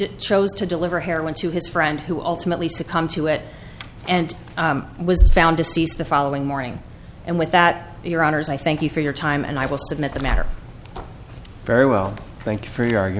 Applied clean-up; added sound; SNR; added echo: none; none; none; none.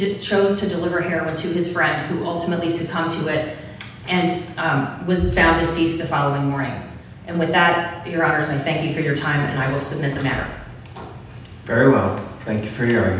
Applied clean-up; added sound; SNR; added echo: none; none; none; reverberation time 0.9 s.